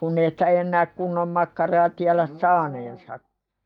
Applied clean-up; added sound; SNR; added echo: neural mask model DeepFilterNet 3.